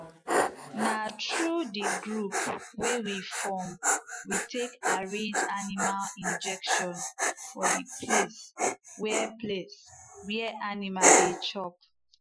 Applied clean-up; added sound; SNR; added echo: classical method Wiener filter.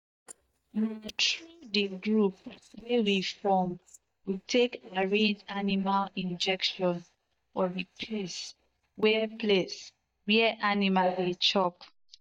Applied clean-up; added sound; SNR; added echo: neural mask model DeepFilterNet 3.